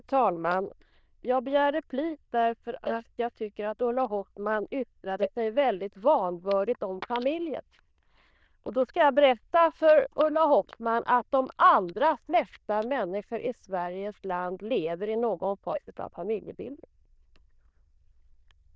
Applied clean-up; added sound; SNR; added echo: neural diffusion model UNIVERSE++.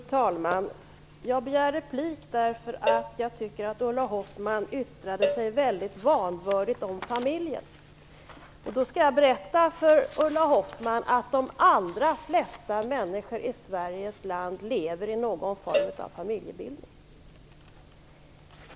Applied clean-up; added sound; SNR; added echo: none; Cowbell; 7 dB; none.